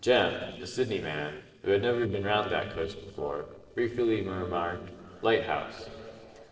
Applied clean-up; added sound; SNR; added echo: neural separator model SepFormer DNS4.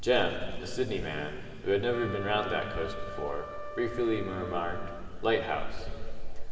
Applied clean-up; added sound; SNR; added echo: none; Trumpet; 12 dB; reverberation time 2.7 s.